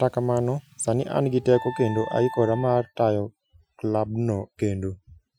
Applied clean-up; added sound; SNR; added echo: classical method Wiener filter.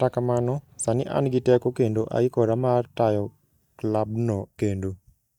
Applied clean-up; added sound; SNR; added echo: neural mask model DeepFilterNet 3.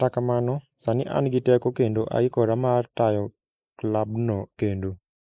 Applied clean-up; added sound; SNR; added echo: neural mask model Resemble Enhance denoiser.